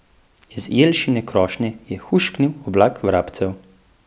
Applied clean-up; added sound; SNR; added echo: none; none; none; none.